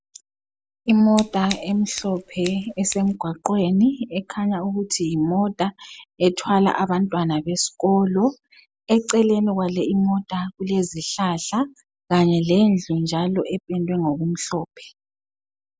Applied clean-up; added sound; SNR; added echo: none; Scissors; 15 dB; none.